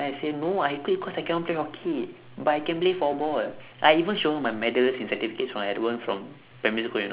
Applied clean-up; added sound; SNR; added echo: none; none; none; none.